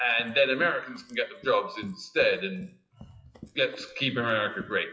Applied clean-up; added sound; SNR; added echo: classical method WPE with log-MMSE.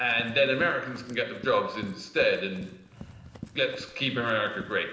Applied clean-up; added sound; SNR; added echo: none; Run; 17 dB; reverberation time 0.9 s.